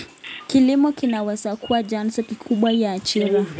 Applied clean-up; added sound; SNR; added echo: none; Bird vocalization, bird call, bird song; 20 dB; none.